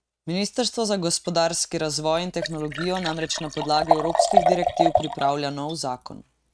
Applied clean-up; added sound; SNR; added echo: neural mask model RNNoise.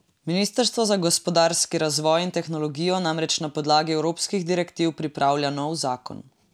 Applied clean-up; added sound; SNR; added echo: none; none; none; none.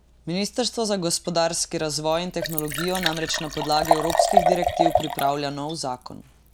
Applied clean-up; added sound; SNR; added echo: none; Liquid; 0 dB; none.